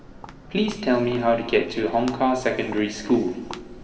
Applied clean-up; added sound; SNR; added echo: none; Walk, footsteps; 17 dB; reverberation time 2.1 s.